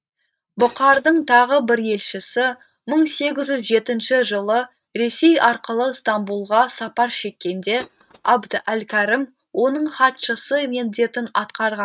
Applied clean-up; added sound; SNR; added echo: neural mask model RNNoise.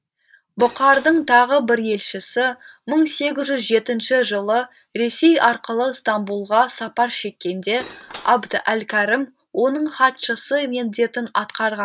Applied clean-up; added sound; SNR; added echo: none; Cutlery, silverware / Dishes, pots, and pans; 18 dB; none.